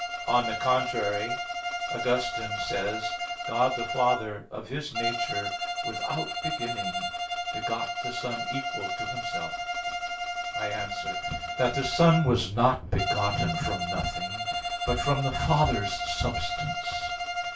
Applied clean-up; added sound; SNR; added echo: none; Bowed string instrument; 2 dB; reverberation time 0.2 s.